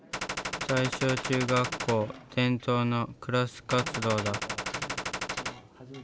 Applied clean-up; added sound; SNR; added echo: none; Gunshot, gunfire; 4 dB; none.